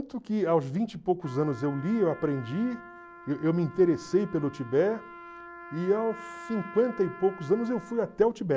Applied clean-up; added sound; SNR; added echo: none; Trumpet; 18 dB; none.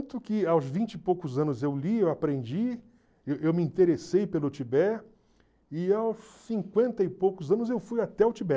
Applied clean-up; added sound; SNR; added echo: none; none; none; none.